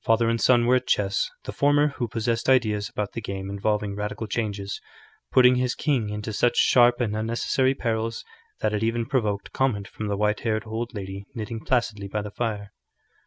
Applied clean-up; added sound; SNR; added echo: none; none; none; none.